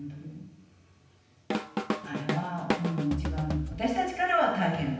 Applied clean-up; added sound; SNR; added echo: none; Drum kit; 3 dB; reverberation time 0.9 s.